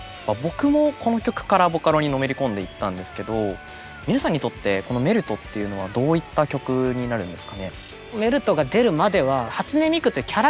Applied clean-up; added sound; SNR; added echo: none; none; none; none.